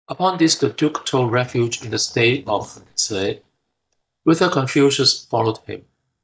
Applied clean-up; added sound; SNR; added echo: neural mask model DeepFilterNet 3.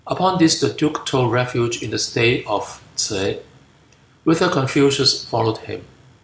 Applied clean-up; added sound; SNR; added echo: none; none; none; none.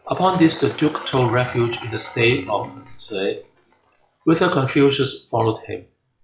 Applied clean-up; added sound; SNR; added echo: classical method log-MMSE.